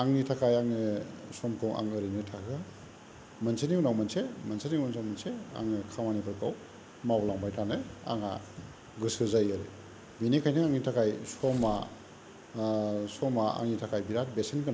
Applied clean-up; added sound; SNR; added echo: none; Tearing; 17 dB; none.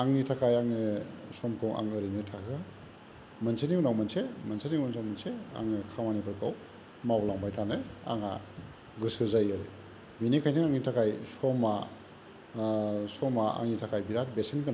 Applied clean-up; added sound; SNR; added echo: none; none; none; none.